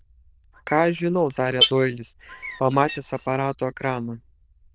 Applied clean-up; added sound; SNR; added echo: neural diffusion model UNIVERSE++.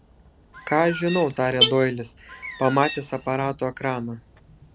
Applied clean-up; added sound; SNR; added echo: none; Alarm / Car + Bird; 7 dB; none.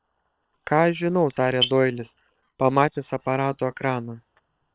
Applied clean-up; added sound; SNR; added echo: neural separator model SepFormer WHAM!.